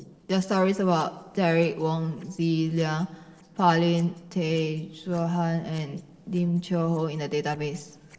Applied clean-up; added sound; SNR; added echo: neural separator model SepFormer DNS4.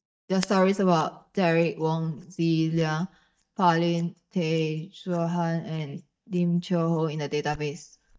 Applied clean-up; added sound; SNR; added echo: neural mask model DeepFilterNet 3.